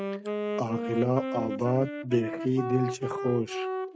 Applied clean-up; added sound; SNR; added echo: neural mask model RNNoise.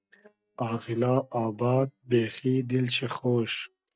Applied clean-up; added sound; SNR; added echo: neural mask model DeepFilterNet 3.